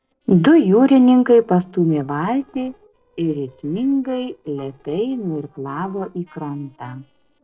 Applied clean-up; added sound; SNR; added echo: neural separator model SepFormer DNS4.